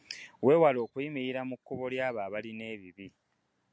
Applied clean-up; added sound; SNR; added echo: none; none; none; none.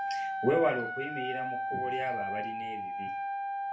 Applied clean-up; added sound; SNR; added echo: none; Wind instrument, woodwind instrument; 0 dB; reverberation time 0.4 s.